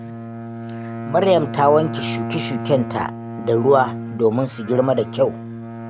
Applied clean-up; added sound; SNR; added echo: none; Bowed string instrument; 9 dB; none.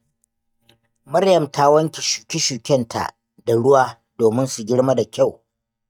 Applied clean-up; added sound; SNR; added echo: neural mask model DeepFilterNet 3.